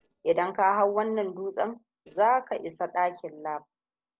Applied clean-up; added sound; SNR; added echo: neural separator model SepFormer DNS4.